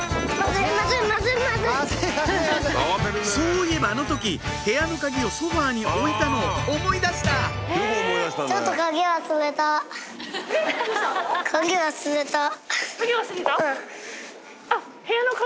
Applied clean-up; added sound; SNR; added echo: none; none; none; none.